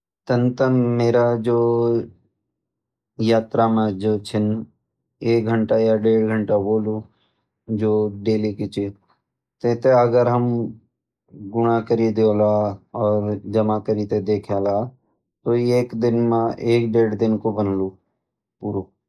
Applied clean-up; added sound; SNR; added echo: neural mask model Resemble Enhance denoiser.